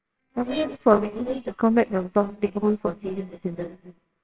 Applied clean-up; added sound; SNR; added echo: neural separator model SepFormer WHAMR!.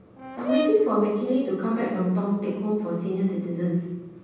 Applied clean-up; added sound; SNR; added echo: none; Brass instrument; 8 dB; reverberation time 1.1 s.